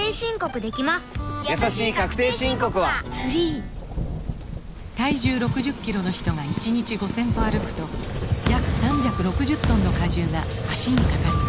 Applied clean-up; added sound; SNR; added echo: none; Thunder; 10 dB; none.